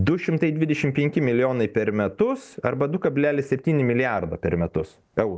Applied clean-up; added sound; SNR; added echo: none; none; none; none.